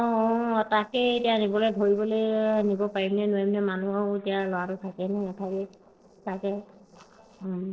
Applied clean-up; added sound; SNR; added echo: neural separator model SepFormer DNS4.